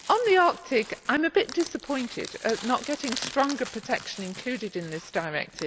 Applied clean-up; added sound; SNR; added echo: none; Crushing; 14 dB; none.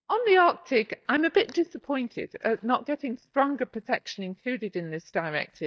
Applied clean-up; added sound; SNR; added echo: neural mask model DeepFilterNet 3.